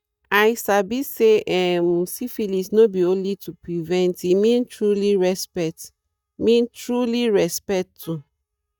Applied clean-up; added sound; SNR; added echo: neural mask model DeepFilterNet 3.